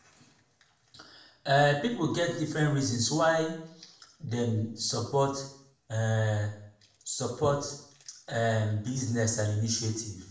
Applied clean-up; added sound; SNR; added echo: none; none; none; reverberation time 0.6 s.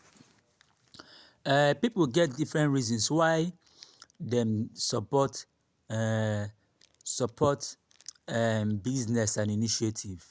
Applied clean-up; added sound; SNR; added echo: none; none; none; none.